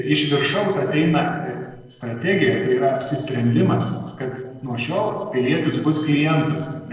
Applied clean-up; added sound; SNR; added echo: neural separator model SepFormer DNS4.